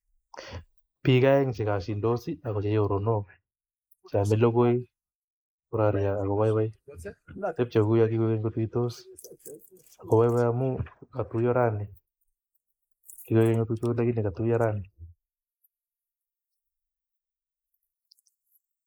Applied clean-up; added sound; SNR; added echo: neural mask model Resemble Enhance denoiser.